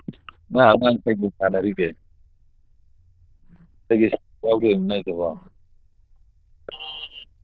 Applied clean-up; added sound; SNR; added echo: neural diffusion model UNIVERSE++.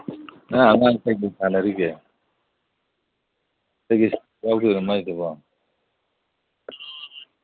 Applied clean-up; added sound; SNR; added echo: none; none; none; none.